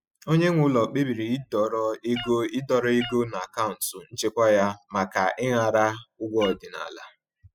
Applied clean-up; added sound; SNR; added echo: classical method spectral subtraction.